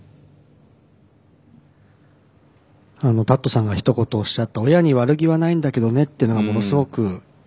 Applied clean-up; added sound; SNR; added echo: none; none; none; none.